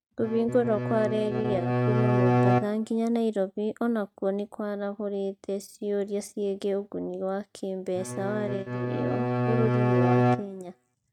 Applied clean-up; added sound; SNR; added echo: neural mask model RNNoise.